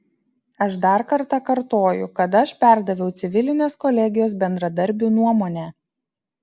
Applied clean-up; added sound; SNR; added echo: none; none; none; none.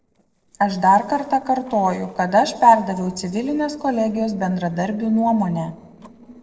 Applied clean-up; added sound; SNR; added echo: neural separator model SepFormer DNS4.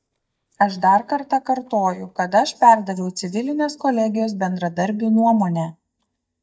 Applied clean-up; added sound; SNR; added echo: neural mask model DeepFilterNet 3.